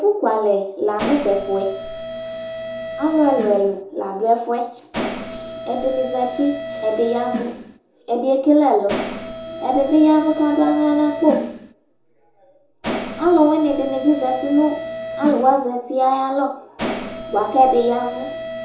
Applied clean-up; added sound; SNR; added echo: none; Mechanisms; 10 dB; reverberation time 0.6 s.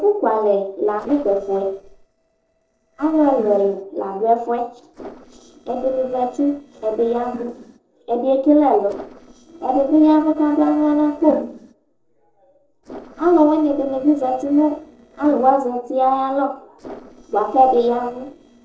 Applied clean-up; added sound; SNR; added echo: neural separator model SepFormer DNS4.